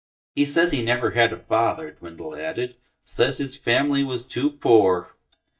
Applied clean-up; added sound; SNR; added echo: neural mask model DeepFilterNet 3.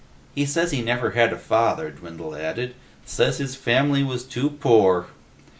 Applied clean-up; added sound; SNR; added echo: none; none; none; none.